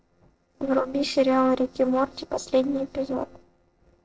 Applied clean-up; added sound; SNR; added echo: neural separator model SepFormer DNS4.